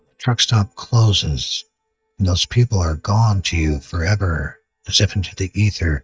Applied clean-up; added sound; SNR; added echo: neural mask model DeepFilterNet 3.